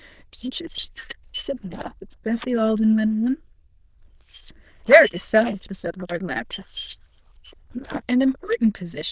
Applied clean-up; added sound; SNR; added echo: neural diffusion model UNIVERSE++.